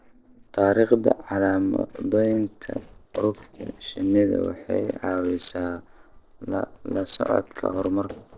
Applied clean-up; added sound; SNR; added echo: neural separator model SepFormer DNS4.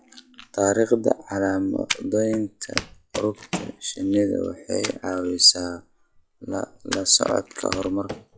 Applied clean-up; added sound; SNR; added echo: classical method log-MMSE.